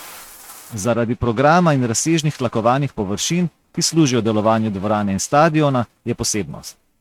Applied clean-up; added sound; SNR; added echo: neural mask model RNNoise.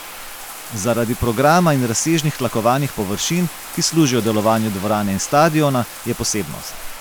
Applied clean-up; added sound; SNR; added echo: none; Bathtub (filling or washing); 14 dB; none.